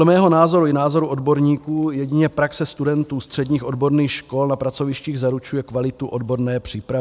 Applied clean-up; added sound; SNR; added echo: none; none; none; none.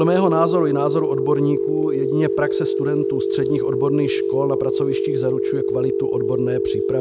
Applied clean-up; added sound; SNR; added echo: none; Telephone; -2 dB; none.